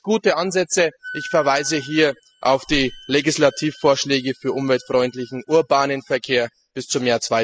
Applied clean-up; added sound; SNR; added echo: classical method spectral subtraction.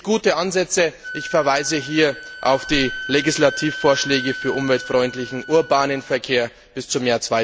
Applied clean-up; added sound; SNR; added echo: none; Wind instrument, woodwind instrument; 13 dB; none.